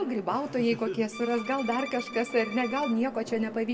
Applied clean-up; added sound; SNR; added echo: none; Bowed string instrument; 14 dB; reverberation time 0.5 s.